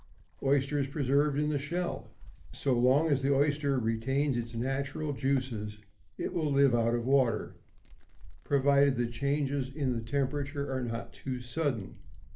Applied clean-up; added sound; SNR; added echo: none; Wind; 13 dB; reverberation time 0.3 s.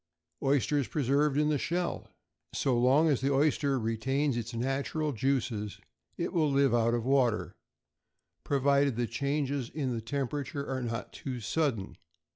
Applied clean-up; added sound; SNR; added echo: none; none; none; none.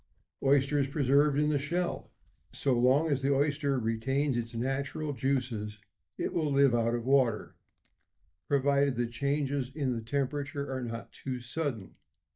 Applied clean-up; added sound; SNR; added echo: neural mask model DeepFilterNet 3.